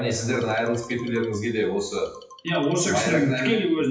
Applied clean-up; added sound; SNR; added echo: classical method WPE with log-MMSE.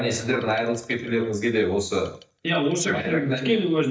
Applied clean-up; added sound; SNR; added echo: neural mask model DeepFilterNet 3.